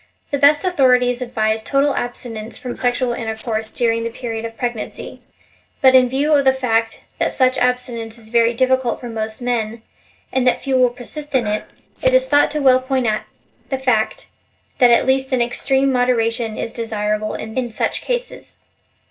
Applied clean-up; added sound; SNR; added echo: neural separator model SepFormer DNS4.